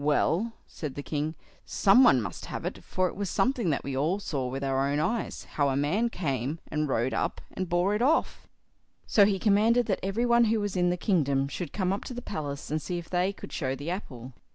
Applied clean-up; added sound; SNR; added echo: none; none; none; none.